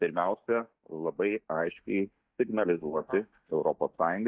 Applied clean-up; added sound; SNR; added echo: neural mask model DeepFilterNet 3.